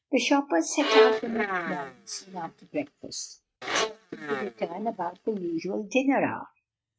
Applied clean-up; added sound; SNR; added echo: neural mask model RNNoise.